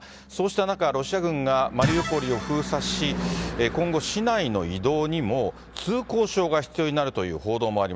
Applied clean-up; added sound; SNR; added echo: none; Car passing by / Engine / Truck; 12 dB; none.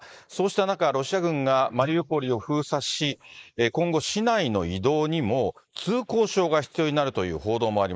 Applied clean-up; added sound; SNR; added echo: neural mask model Resemble Enhance denoiser.